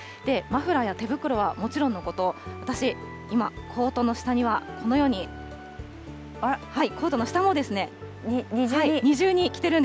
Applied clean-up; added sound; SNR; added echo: none; none; none; none.